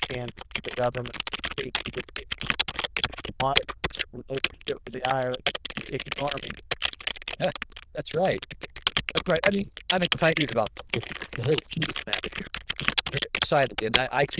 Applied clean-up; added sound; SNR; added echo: neural diffusion model UNIVERSE++.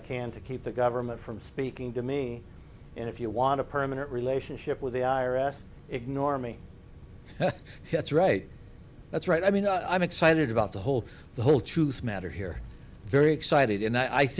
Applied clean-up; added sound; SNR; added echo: none; none; none; none.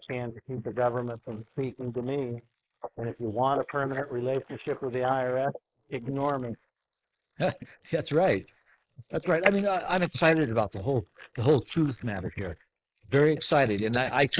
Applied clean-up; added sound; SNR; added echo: neural mask model Resemble Enhance denoiser.